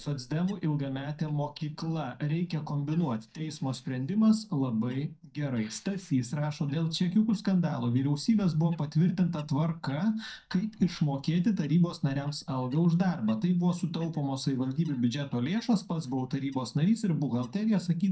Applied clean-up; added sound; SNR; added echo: neural mask model DeepFilterNet 3.